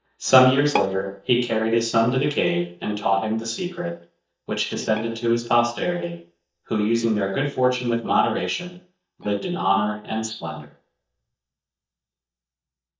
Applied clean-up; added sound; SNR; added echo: neural mask model DeepFilterNet 3.